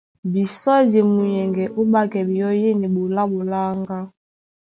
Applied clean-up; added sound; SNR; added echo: none; Electric guitar / Strum; 17 dB; none.